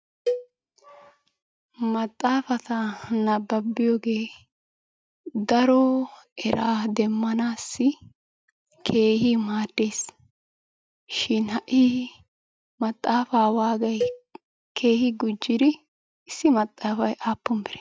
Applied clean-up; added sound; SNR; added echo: neural mask model RNNoise.